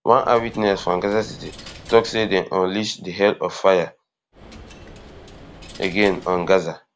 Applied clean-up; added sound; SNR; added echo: none; Coin (dropping); 19 dB; none.